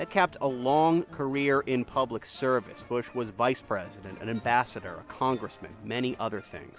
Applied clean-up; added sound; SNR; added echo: none; none; none; none.